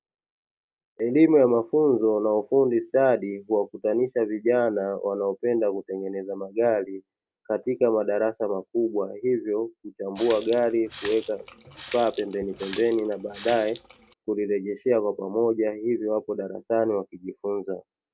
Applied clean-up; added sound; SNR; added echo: none; Water tap, faucet; 17 dB; none.